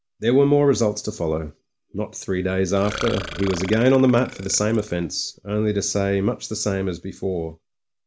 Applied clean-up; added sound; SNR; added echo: none; Burping, eructation; 12 dB; none.